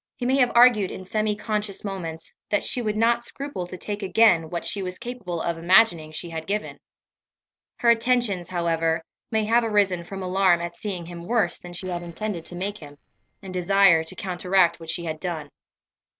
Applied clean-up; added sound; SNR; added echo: neural separator model SepFormer DNS4.